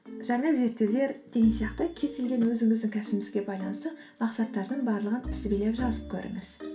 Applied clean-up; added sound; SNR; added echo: none; none; none; reverberation time 0.2 s.